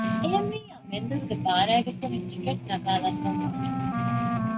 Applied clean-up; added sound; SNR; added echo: neural mask model RNNoise.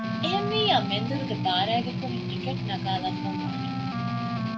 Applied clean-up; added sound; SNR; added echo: none; Strum + Wind instrument, woodwind instrument; 0 dB; none.